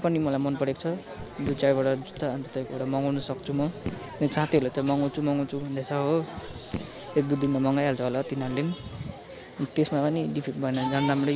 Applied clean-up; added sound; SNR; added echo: none; Raindrop / Drip; 15 dB; none.